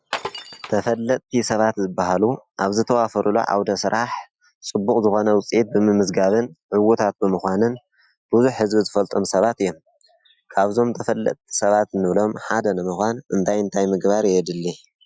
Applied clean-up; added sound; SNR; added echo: classical method Wiener filter.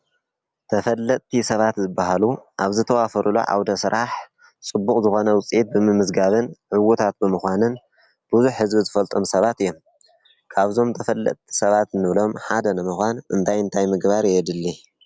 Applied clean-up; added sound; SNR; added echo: none; none; none; none.